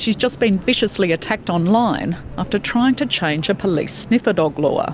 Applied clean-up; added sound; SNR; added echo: none; none; none; none.